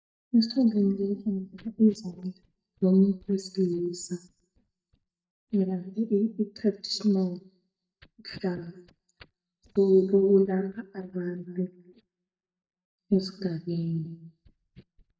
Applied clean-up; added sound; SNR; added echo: neural mask model DeepFilterNet 3.